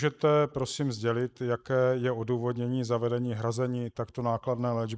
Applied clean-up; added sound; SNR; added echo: neural mask model Resemble Enhance denoiser.